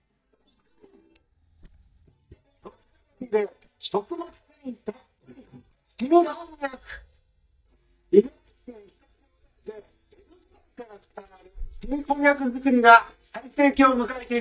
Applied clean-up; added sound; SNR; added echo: neural mask model DeepFilterNet 3.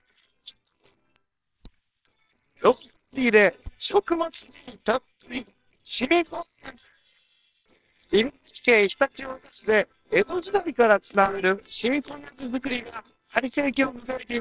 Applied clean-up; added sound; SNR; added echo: neural separator model SepFormer WHAMR!.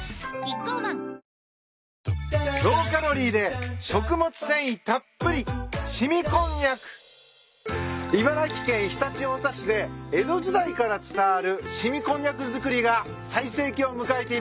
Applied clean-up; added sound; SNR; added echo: none; none; none; none.